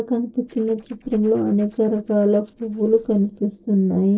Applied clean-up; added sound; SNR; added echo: neural separator model SepFormer DNS4.